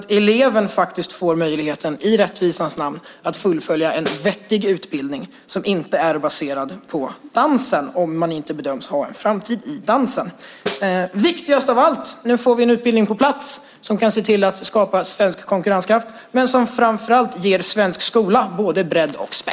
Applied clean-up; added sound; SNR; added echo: none; Snare drum; 14 dB; none.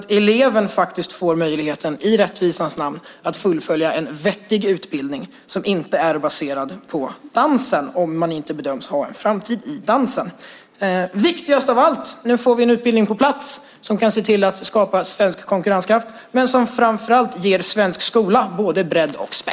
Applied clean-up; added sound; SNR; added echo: none; none; none; none.